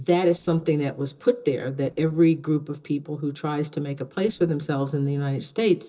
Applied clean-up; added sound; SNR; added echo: neural separator model SepFormer DNS4.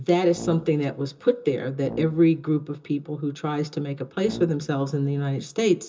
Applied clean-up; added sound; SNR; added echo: none; Brass instrument; 15 dB; reverberation time 0.2 s.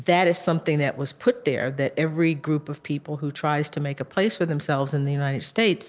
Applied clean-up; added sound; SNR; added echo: none; none; none; none.